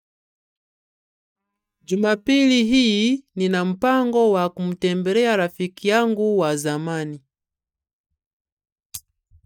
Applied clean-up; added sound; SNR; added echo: neural mask model DeepFilterNet 3.